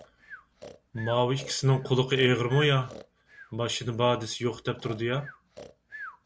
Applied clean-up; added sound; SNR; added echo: none; Breathing; 18 dB; none.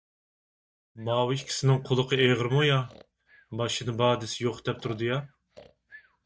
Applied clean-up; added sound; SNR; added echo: neural mask model DeepFilterNet 3.